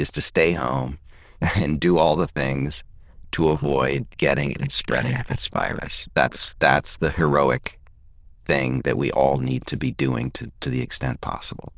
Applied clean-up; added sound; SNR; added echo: neural diffusion model UNIVERSE++.